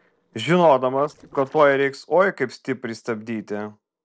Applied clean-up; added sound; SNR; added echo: neural separator model SepFormer DNS4.